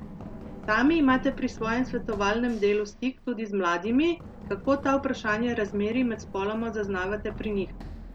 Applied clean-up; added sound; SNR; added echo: none; Run; 13 dB; none.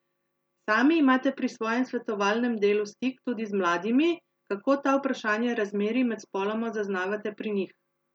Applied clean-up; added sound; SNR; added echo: none; none; none; none.